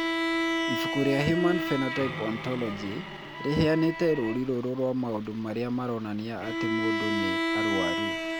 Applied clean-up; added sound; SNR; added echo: none; Bowed string instrument; 2 dB; none.